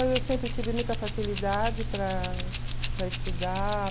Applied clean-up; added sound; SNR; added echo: none; Keys jangling; -1 dB; none.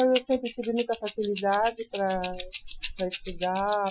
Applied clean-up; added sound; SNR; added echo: classical method Wiener filter.